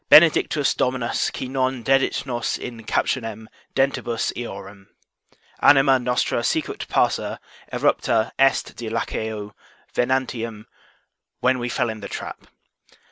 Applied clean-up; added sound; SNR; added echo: none; none; none; none.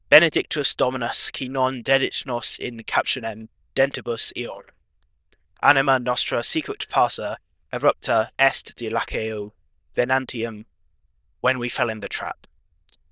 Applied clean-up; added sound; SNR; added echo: neural diffusion model UNIVERSE++.